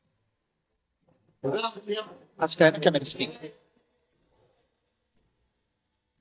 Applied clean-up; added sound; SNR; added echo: neural mask model DeepFilterNet 3.